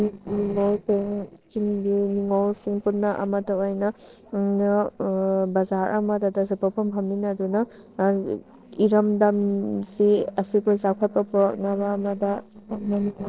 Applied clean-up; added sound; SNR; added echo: neural separator model SepFormer DNS4.